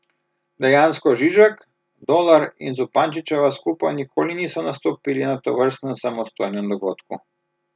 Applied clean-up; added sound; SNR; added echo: none; none; none; none.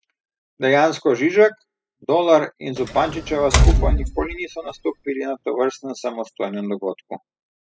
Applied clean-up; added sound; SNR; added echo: classical method spectral subtraction.